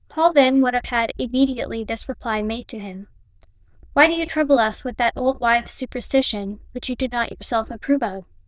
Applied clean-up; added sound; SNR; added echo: neural diffusion model UNIVERSE++.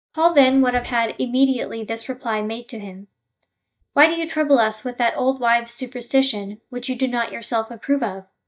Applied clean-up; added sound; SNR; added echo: neural mask model DeepFilterNet 3.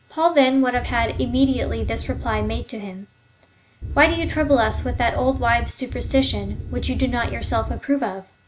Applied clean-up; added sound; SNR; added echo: none; Wind; 5 dB; none.